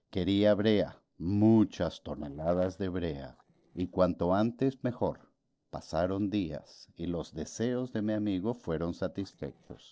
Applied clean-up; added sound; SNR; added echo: neural separator model SepFormer DNS4.